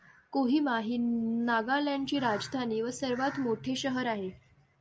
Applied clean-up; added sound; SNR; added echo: none; none; none; none.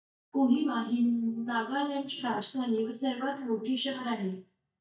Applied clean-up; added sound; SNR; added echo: neural mask model DeepFilterNet 3.